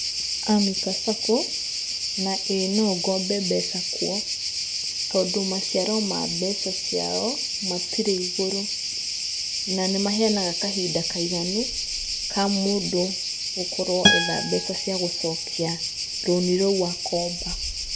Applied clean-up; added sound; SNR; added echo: none; Acoustic guitar + Cricket; 1 dB; none.